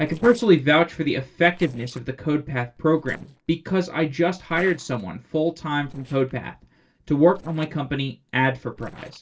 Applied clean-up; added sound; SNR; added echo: neural separator model SepFormer DNS4.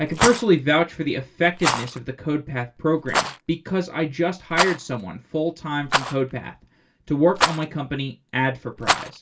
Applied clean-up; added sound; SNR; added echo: none; Rattle; 5 dB; reverberation time 0.2 s.